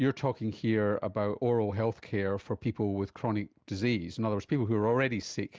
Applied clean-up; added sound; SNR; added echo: none; none; none; none.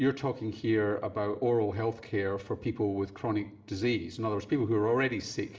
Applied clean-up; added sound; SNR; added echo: none; none; none; reverberation time 2.4 s.